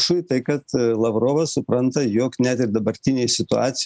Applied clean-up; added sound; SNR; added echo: none; none; none; none.